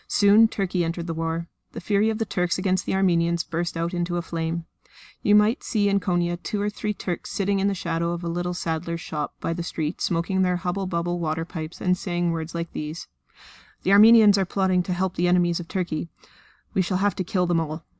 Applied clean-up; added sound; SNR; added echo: none; none; none; none.